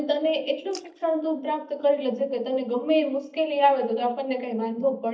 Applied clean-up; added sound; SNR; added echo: neural mask model DeepFilterNet 3.